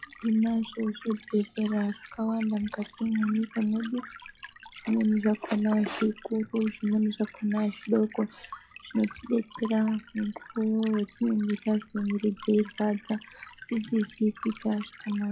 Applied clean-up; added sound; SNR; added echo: classical method log-MMSE.